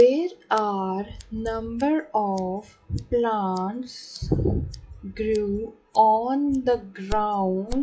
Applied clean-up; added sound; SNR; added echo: classical method WPE with log-MMSE.